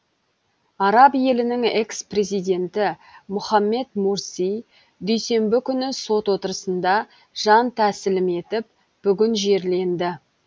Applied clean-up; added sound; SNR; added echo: none; none; none; none.